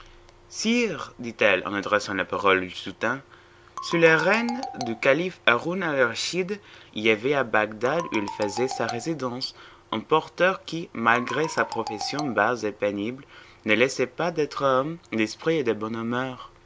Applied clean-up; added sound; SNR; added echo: none; Marimba, xylophone; 11 dB; none.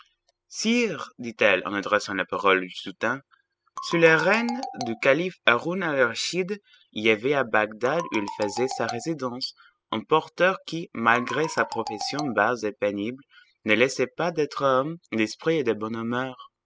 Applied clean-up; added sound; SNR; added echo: classical method spectral subtraction.